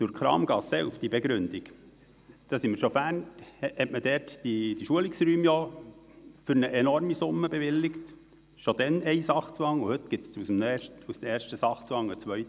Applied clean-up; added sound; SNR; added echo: none; none; none; none.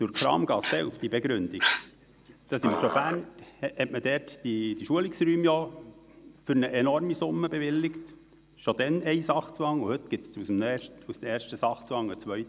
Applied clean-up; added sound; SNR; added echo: none; Dog; 5 dB; none.